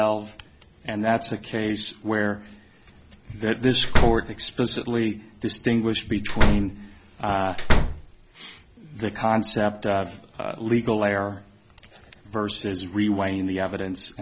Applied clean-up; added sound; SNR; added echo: none; Slam; -5 dB; none.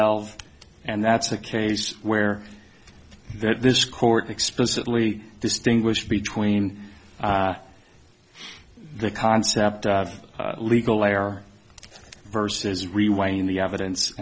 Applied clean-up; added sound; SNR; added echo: none; none; none; none.